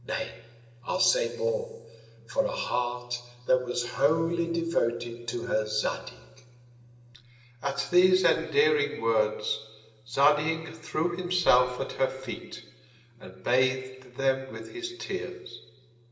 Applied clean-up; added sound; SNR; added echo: none; none; none; reverberation time 1.7 s.